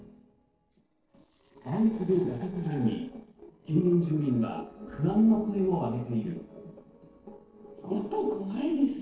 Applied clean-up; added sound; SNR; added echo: neural separator model SepFormer DNS4.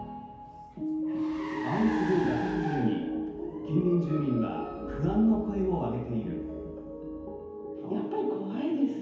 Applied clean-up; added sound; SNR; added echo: none; Car; 14 dB; reverberation time 1.0 s.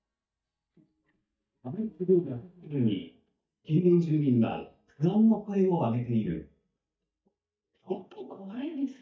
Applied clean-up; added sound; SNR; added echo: neural mask model DeepFilterNet 3.